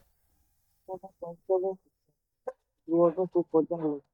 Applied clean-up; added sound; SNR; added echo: neural mask model DeepFilterNet 3.